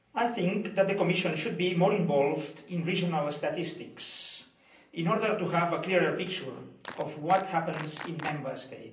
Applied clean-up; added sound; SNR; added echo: none; Clapping; 14 dB; reverberation time 0.6 s.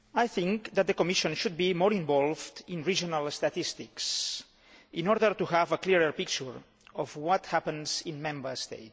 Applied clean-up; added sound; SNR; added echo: none; none; none; none.